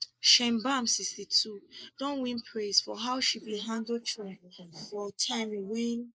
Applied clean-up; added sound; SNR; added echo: neural mask model Resemble Enhance denoiser.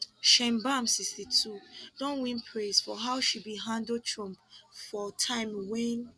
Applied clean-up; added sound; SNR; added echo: none; none; none; none.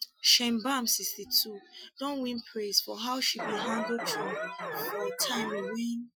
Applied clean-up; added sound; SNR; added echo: classical method Wiener filter.